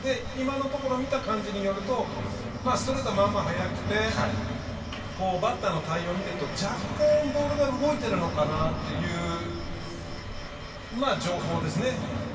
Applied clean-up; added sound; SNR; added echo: none; Cricket; 14 dB; reverberation time 2.6 s.